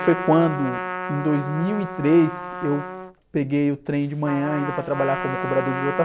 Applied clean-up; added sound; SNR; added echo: none; Trumpet; 8 dB; none.